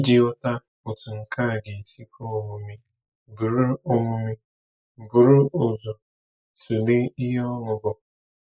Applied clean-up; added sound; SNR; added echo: neural mask model Resemble Enhance denoiser.